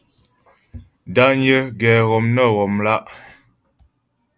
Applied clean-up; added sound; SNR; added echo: none; none; none; none.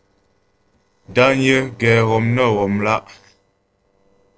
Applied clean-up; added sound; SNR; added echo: neural separator model SepFormer DNS4.